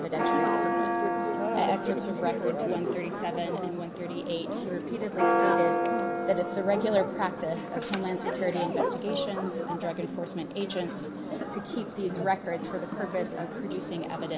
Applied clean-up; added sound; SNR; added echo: none; Church bell; -2 dB; none.